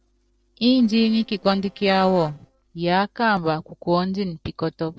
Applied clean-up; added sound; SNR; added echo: neural separator model SepFormer DNS4.